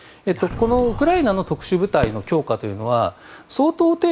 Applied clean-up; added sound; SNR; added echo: none; Boom + Fireworks; 14 dB; none.